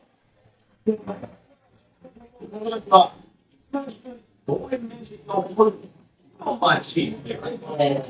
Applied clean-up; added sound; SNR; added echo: neural mask model DeepFilterNet 3.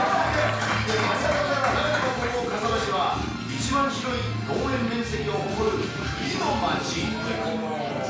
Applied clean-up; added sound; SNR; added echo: none; Purr; 11 dB; reverberation time 0.5 s.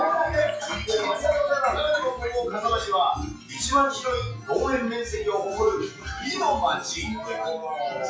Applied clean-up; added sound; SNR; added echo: classical method WPE with log-MMSE.